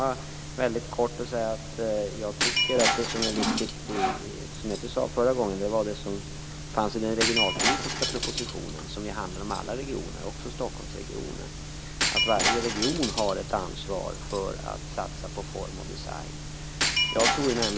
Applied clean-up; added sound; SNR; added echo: none; Sawing + Shatter; 2 dB; none.